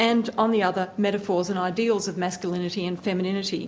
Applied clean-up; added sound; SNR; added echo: none; none; none; none.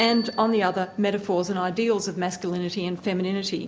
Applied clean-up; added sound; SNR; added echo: none; Bicycle bell; 17 dB; none.